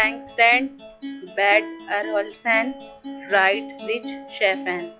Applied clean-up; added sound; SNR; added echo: classical method log-MMSE.